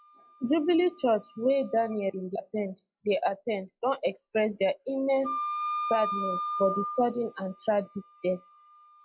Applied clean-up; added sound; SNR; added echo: classical method log-MMSE.